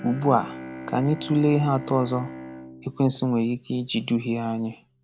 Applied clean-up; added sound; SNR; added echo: none; Bowed string instrument; 15 dB; none.